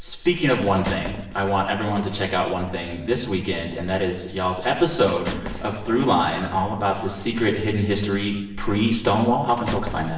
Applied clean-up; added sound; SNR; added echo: none; Squeak / Slam / Human group actions; 16 dB; reverberation time 0.9 s.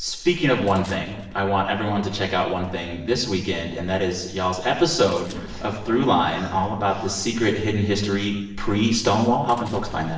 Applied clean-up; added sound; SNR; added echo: neural separator model SepFormer DNS4.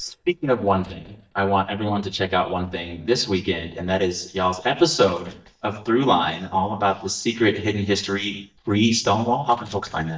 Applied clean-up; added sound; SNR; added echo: neural mask model DeepFilterNet 3.